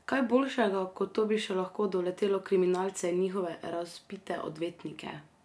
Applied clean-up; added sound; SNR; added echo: none; none; none; none.